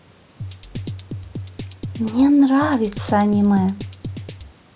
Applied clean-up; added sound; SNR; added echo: none; Drum kit; 11 dB; none.